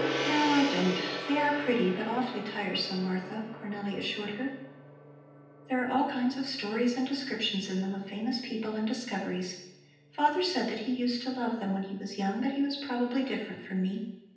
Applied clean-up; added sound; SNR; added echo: none; Gong; 10 dB; reverberation time 0.9 s.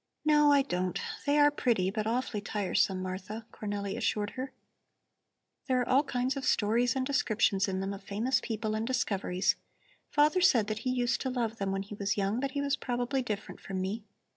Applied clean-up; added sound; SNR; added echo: none; none; none; none.